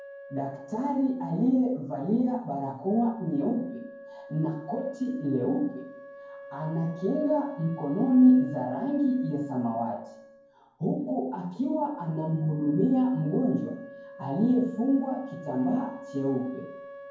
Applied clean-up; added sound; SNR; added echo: none; Wind instrument, woodwind instrument; 18 dB; reverberation time 0.9 s.